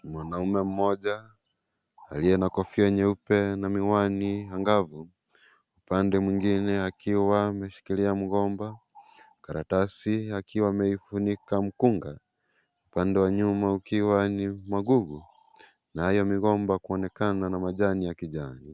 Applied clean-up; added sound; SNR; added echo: none; none; none; none.